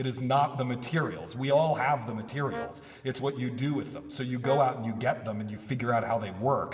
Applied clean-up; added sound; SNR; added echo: none; Brass instrument; 16 dB; reverberation time 1.9 s.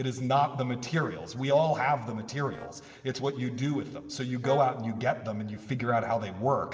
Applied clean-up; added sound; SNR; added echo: neural separator model SepFormer DNS4.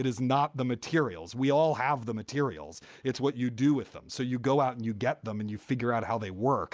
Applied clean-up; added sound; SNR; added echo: none; none; none; none.